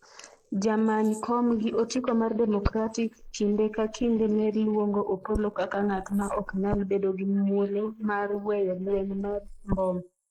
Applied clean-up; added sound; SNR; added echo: neural mask model Resemble Enhance denoiser.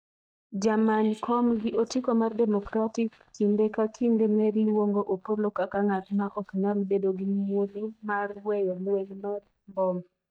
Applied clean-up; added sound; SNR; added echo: neural mask model DeepFilterNet 3.